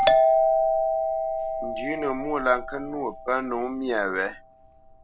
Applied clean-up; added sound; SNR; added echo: none; Doorbell; -4 dB; none.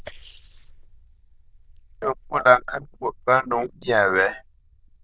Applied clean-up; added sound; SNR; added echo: neural diffusion model UNIVERSE++.